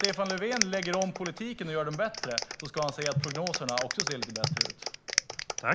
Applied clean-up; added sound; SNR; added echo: none; Clapping; 2 dB; none.